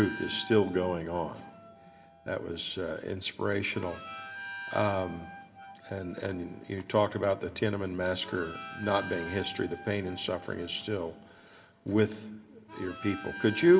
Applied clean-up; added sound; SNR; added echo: none; Harmonica; 15 dB; reverberation time 1.3 s.